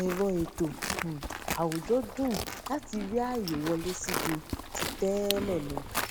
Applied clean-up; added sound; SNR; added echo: none; Livestock, farm animals, working animals; 5 dB; none.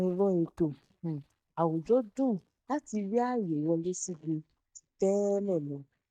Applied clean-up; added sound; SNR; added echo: neural mask model DeepFilterNet 3.